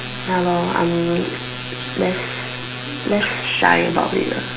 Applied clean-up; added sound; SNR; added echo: none; none; none; none.